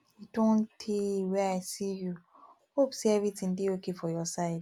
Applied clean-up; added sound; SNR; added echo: none; none; none; none.